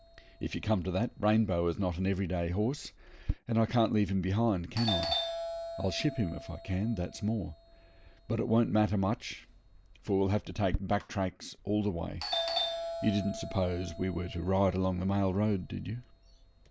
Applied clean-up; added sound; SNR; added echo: none; Doorbell; 10 dB; none.